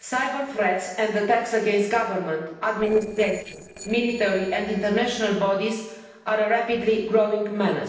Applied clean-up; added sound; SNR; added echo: neural separator model SepFormer DNS4.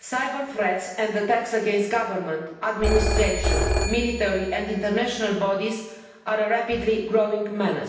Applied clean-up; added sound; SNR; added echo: none; Telephone; 1 dB; reverberation time 0.9 s.